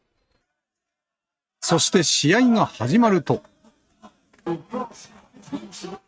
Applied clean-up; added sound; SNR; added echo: neural mask model RNNoise.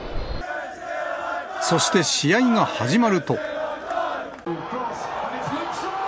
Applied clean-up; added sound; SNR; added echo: none; none; none; none.